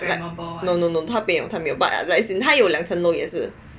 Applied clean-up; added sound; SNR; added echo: none; none; none; none.